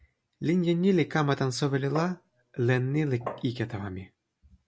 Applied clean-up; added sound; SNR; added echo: none; Tap; 11 dB; none.